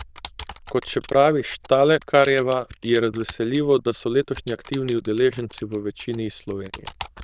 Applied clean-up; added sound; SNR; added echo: neural diffusion model UNIVERSE++.